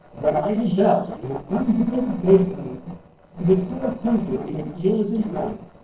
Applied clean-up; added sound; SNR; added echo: neural separator model SepFormer DNS4.